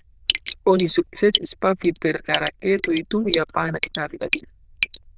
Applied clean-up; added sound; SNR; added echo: neural diffusion model UNIVERSE++.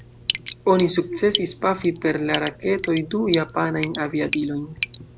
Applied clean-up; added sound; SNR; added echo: none; Drip; 10 dB; none.